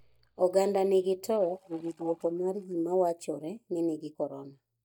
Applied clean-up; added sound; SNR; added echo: neural mask model DeepFilterNet 3.